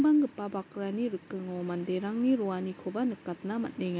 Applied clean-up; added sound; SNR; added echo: none; none; none; none.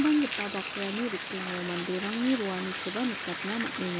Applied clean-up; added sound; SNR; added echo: none; Bathtub (filling or washing); 5 dB; none.